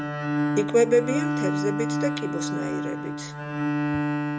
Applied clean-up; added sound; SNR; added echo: none; Bowed string instrument; -1 dB; none.